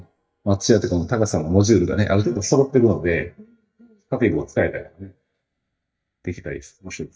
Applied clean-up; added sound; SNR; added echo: neural mask model DeepFilterNet 3.